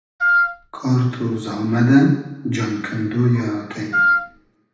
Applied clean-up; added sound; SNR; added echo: none; Wind instrument, woodwind instrument; -2 dB; reverberation time 0.9 s.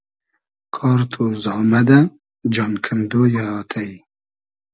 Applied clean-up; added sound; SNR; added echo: none; none; none; none.